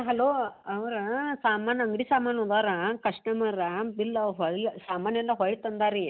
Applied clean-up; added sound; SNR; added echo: none; none; none; none.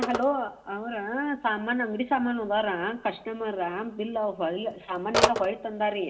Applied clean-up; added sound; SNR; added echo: none; Telephone; 6 dB; reverberation time 0.5 s.